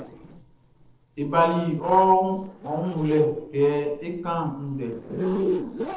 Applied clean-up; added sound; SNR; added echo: neural separator model SepFormer DNS4.